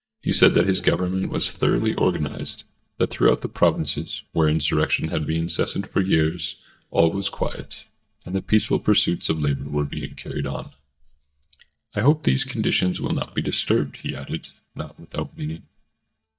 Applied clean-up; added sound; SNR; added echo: neural mask model DeepFilterNet 3.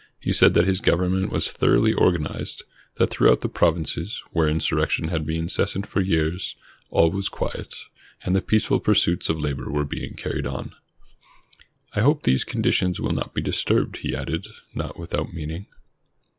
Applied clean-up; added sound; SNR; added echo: none; none; none; none.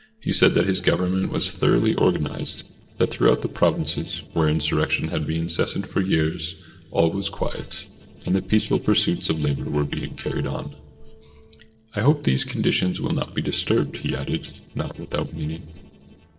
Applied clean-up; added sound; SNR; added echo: neural separator model SepFormer DNS4.